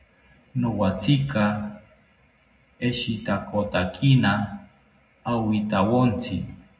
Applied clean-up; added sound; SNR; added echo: none; none; none; reverberation time 0.3 s.